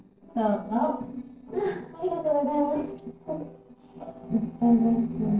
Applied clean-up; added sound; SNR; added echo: neural separator model SepFormer DNS4.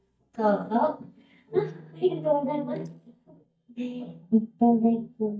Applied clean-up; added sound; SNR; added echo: neural mask model DeepFilterNet 3.